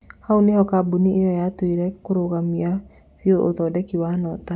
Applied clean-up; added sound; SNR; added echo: none; none; none; none.